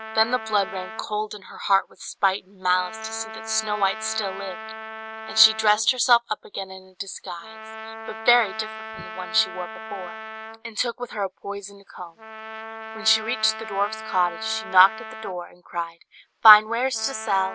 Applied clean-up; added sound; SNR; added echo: none; Trumpet; 12 dB; none.